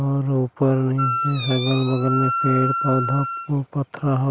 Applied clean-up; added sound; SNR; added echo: none; Wind instrument, woodwind instrument; 4 dB; none.